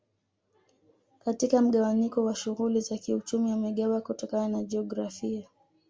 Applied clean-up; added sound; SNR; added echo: none; none; none; none.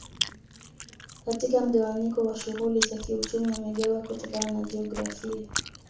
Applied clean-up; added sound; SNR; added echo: none; Chewing, mastication; 8 dB; reverberation time 0.4 s.